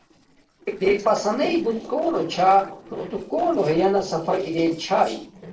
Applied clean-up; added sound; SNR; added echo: neural separator model SepFormer DNS4.